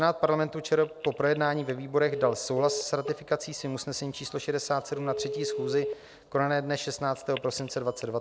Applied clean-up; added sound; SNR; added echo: none; Telephone; 10 dB; none.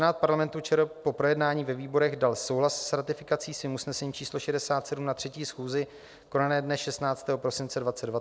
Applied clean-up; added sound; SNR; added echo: none; none; none; none.